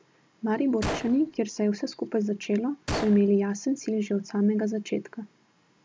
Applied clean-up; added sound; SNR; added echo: none; Gunshot, gunfire; 11 dB; none.